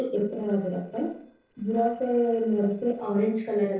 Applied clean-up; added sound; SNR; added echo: neural separator model SepFormer DNS4.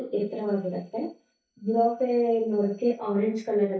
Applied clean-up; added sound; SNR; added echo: neural mask model DeepFilterNet 3.